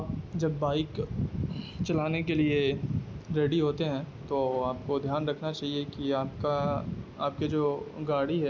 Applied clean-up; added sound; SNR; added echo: none; none; none; none.